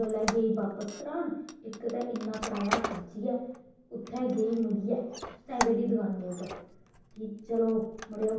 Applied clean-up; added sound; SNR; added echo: none; Squeak; 9 dB; reverberation time 0.9 s.